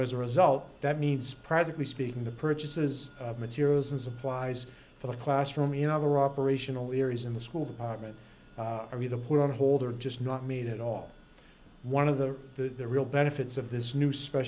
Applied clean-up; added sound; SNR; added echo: none; none; none; none.